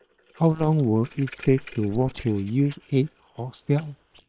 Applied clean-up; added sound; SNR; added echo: neural separator model SepFormer WHAM!.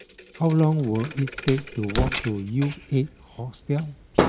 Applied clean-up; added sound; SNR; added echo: none; Thump, thud + Fire; 5 dB; none.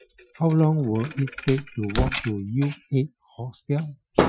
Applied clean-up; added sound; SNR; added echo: classical method Wiener filter.